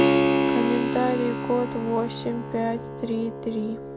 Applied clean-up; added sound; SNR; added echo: none; Keyboard (musical); -2 dB; none.